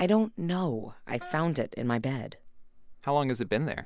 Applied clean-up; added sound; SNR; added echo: none; Wind instrument, woodwind instrument; 18 dB; none.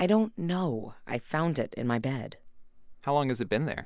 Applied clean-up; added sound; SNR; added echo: none; none; none; none.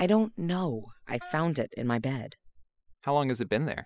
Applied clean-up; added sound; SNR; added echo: classical method spectral subtraction.